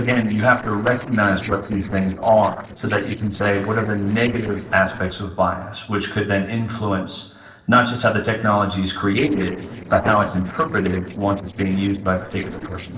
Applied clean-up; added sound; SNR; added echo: neural separator model SepFormer DNS4.